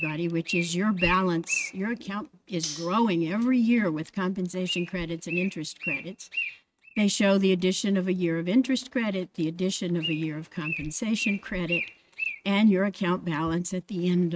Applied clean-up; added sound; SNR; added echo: neural mask model RNNoise.